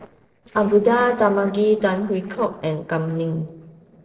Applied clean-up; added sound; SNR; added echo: neural separator model SepFormer DNS4.